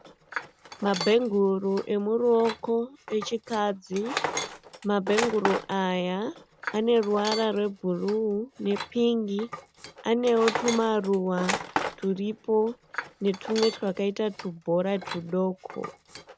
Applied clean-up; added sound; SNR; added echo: none; Tools; 10 dB; none.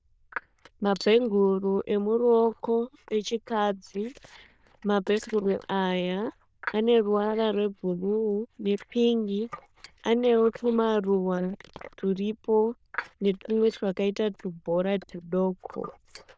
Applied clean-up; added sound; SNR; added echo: neural diffusion model UNIVERSE++.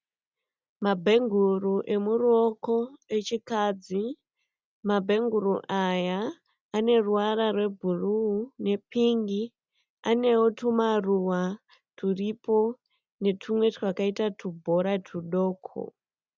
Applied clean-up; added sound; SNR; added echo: none; none; none; none.